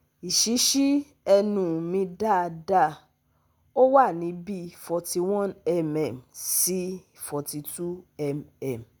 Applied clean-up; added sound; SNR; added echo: none; none; none; none.